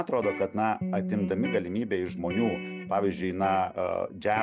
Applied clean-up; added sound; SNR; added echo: none; Electric guitar; 8 dB; none.